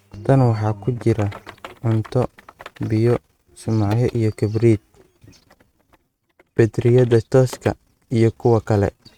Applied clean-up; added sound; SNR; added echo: neural mask model RNNoise.